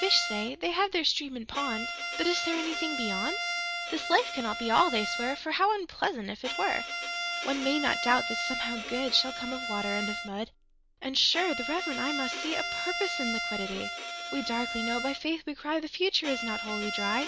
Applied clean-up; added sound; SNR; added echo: none; Bowed string instrument; 4 dB; none.